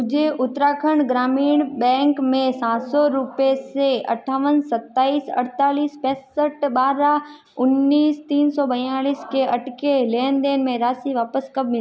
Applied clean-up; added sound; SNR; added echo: none; none; none; none.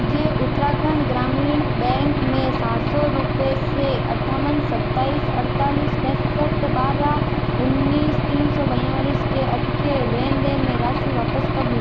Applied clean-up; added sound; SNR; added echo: none; Engine / Aircraft; -3 dB; none.